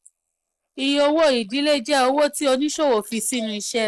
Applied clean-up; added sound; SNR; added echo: neural mask model Resemble Enhance denoiser.